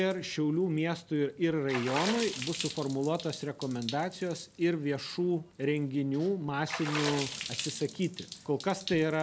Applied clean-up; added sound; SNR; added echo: none; Water / Splash, splatter; 10 dB; none.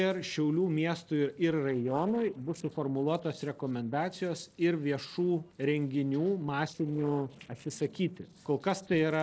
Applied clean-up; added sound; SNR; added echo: neural separator model SepFormer DNS4.